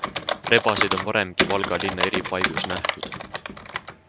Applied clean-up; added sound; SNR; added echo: none; Computer keyboard; 1 dB; none.